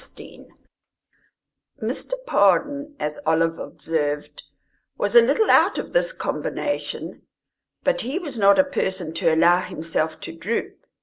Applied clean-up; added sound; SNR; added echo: none; none; none; none.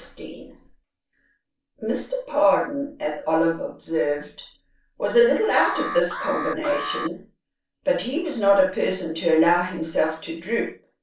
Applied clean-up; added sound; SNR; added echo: none; Alarm; 7 dB; reverberation time 0.3 s.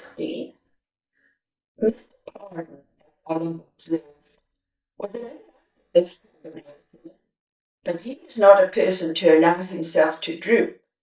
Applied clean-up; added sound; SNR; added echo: neural mask model DeepFilterNet 3.